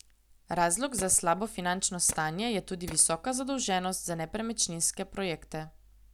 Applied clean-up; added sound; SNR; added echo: none; Tools; 15 dB; none.